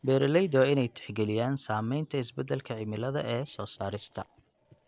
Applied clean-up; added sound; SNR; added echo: neural separator model SepFormer DNS4.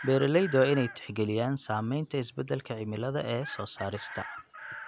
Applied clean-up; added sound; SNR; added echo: none; Chicken, rooster; 15 dB; none.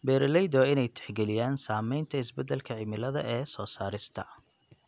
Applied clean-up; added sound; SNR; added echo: none; none; none; none.